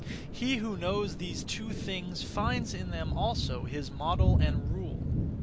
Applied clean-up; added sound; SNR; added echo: none; Thunder / Rain; -3 dB; none.